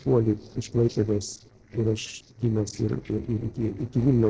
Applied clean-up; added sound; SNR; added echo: neural separator model SepFormer DNS4.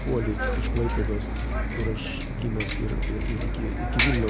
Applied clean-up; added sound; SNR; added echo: none; Bus; -4 dB; none.